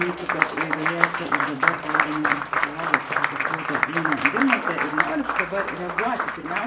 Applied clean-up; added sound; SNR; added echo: none; Applause; -5 dB; reverberation time 0.7 s.